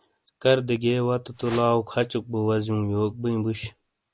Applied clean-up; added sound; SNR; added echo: none; Whoosh, swoosh, swish; 15 dB; none.